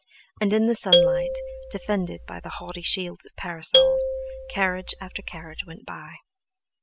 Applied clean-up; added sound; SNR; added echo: none; Marimba, xylophone; -4 dB; none.